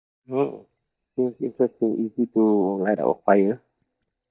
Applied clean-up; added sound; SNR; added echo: neural mask model DeepFilterNet 3.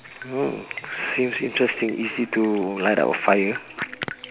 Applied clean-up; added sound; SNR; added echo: none; Drip; 16 dB; none.